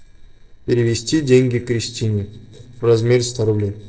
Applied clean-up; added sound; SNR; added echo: neural separator model SepFormer DNS4.